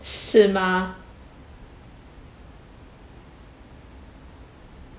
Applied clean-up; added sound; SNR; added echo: none; none; none; none.